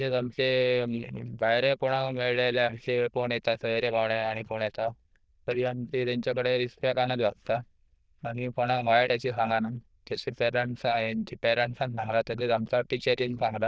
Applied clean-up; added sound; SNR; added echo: neural diffusion model UNIVERSE++.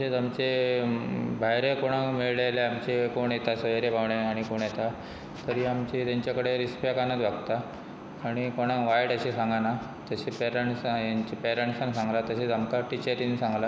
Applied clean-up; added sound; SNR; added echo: none; none; none; none.